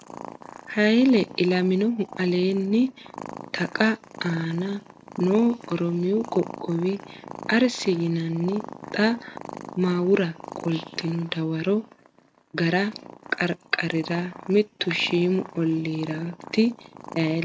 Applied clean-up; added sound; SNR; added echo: neural mask model RNNoise.